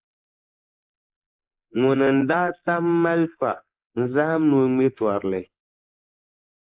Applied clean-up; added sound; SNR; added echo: neural mask model Resemble Enhance denoiser.